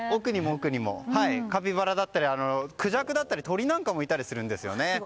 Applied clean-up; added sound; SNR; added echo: none; none; none; none.